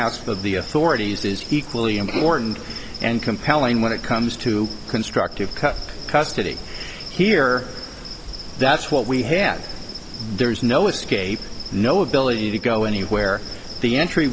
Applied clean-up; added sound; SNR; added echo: none; Insect; 11 dB; none.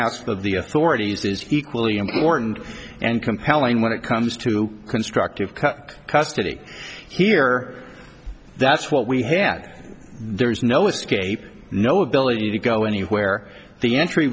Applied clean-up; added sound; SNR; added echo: none; none; none; none.